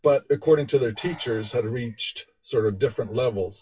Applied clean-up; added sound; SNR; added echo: classical method WPE with log-MMSE.